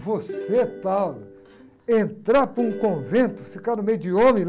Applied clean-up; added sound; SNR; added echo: none; Plucked string instrument; 15 dB; none.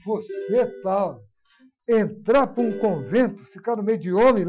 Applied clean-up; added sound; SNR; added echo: classical method Wiener filter.